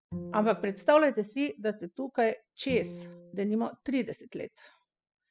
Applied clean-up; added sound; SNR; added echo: classical method spectral subtraction.